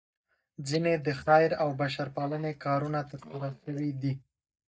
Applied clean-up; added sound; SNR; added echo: neural mask model DeepFilterNet 3.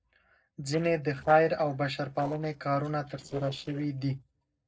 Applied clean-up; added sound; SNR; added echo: neural separator model SepFormer DNS4.